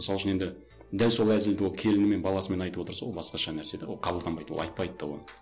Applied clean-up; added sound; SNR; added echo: none; none; none; none.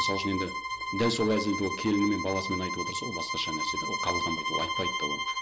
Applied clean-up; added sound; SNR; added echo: none; Bowed string instrument; 1 dB; none.